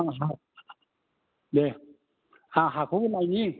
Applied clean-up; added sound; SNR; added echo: none; none; none; none.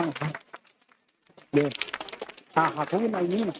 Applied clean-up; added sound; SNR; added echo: neural mask model RNNoise.